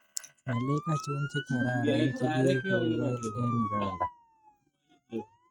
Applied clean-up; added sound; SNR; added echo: neural mask model RNNoise.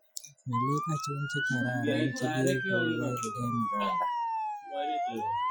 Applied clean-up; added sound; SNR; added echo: classical method Wiener filter.